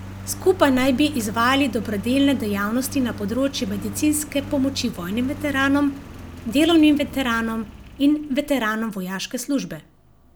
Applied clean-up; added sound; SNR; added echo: none; Engine; 15 dB; none.